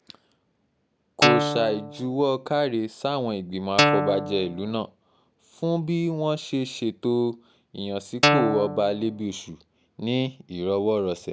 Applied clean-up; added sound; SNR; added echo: none; Guitar; -3 dB; none.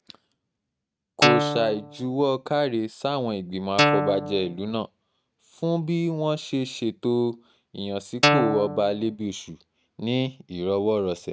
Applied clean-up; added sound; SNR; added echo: neural mask model RNNoise.